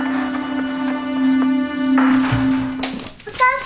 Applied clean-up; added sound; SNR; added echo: none; none; none; none.